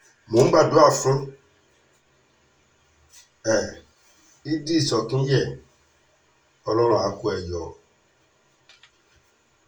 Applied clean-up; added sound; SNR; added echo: none; none; none; reverberation time 0.2 s.